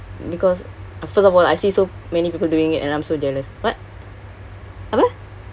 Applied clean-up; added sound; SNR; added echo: none; none; none; none.